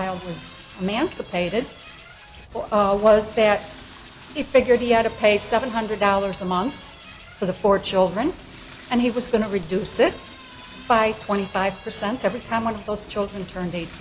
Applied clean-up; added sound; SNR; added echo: none; Toilet flush / Door; 18 dB; none.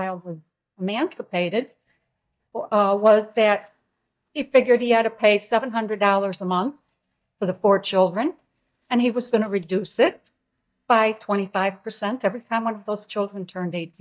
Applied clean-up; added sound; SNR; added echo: neural mask model DeepFilterNet 3.